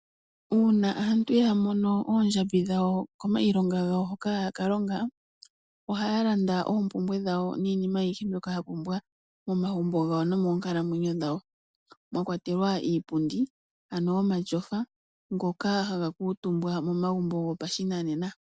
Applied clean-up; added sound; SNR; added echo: none; none; none; none.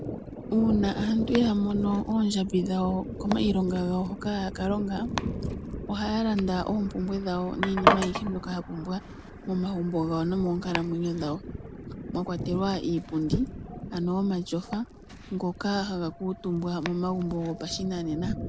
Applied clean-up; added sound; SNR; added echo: none; Thunder + Domestic sounds, home sounds; 6 dB; none.